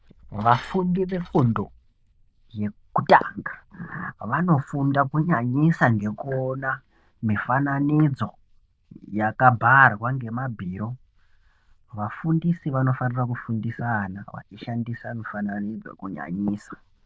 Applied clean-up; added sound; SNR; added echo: neural diffusion model UNIVERSE++.